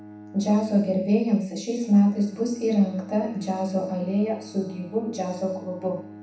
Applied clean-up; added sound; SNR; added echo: none; Bowed string instrument; 20 dB; reverberation time 0.7 s.